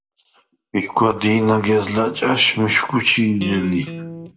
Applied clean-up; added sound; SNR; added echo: none; Electric guitar; 11 dB; reverberation time 0.6 s.